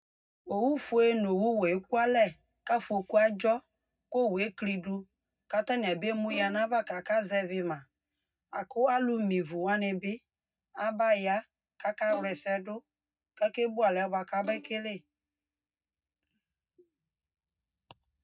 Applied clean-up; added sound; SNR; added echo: neural mask model DeepFilterNet 3.